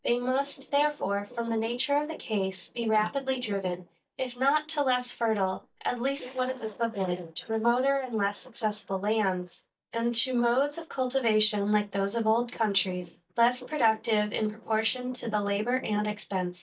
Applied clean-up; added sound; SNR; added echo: neural mask model DeepFilterNet 3.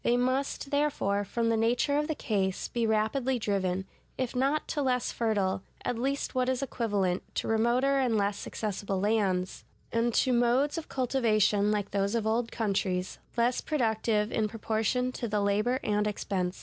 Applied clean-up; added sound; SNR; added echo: none; none; none; none.